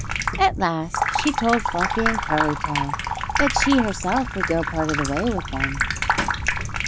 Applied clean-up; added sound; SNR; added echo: none; Sink (filling or washing) / Water tap, faucet; 0 dB; none.